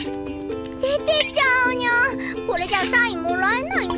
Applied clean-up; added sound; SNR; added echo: none; Liquid + Plucked string instrument; 6 dB; none.